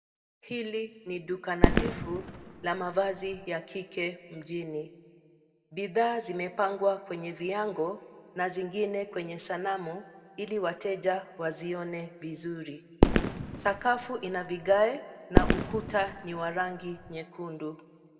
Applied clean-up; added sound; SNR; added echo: none; Fireworks; -4 dB; reverberation time 1.7 s.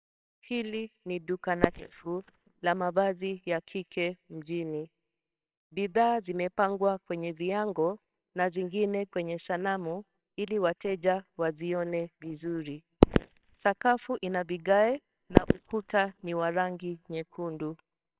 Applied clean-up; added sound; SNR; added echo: neural separator model SepFormer WHAMR!.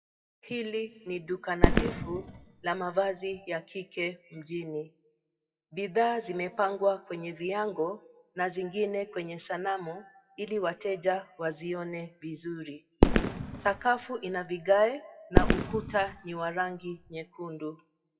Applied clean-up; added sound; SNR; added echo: classical method WPE with log-MMSE.